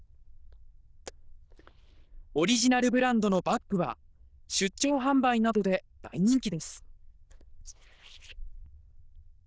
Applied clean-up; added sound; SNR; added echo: neural diffusion model UNIVERSE++.